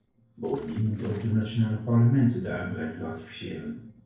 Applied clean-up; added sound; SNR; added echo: neural separator model SepFormer DNS4.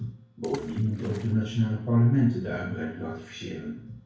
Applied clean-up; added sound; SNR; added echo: none; Water / Splash, splatter; 19 dB; reverberation time 0.6 s.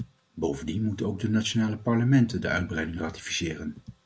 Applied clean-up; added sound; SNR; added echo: none; none; none; none.